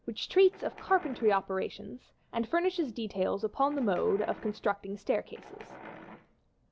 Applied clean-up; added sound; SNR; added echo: none; Wild animals; 19 dB; none.